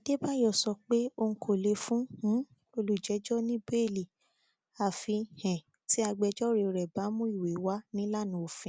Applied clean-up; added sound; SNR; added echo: none; none; none; none.